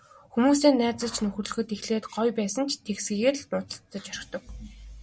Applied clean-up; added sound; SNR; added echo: none; none; none; none.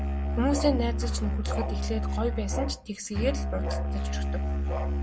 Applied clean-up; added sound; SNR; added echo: none; Musical instrument; -3 dB; none.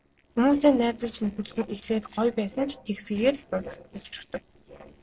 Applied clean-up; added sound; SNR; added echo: neural separator model SepFormer DNS4.